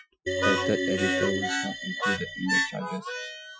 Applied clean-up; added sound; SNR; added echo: classical method Wiener filter.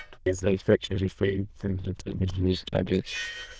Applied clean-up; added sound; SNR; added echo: neural diffusion model UNIVERSE++.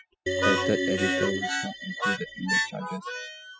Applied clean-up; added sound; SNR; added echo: classical method spectral subtraction.